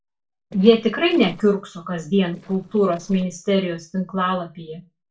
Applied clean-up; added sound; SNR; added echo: neural separator model SepFormer DNS4.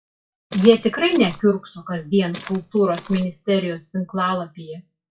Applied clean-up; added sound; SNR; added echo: classical method WPE with log-MMSE.